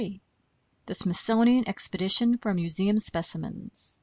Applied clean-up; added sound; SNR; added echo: none; none; none; none.